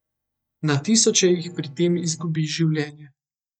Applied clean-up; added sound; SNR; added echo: neural mask model DeepFilterNet 3.